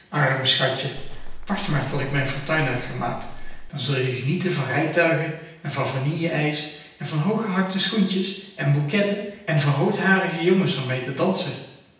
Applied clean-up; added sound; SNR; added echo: none; Livestock, farm animals, working animals; 8 dB; reverberation time 0.9 s.